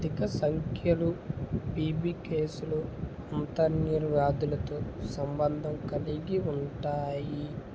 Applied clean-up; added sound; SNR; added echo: none; none; none; none.